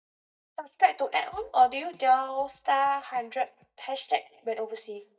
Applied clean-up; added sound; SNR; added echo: neural mask model DeepFilterNet 3.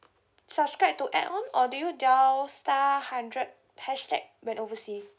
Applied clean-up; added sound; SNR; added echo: none; none; none; none.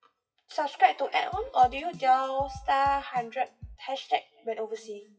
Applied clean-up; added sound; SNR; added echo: classical method WPE with log-MMSE.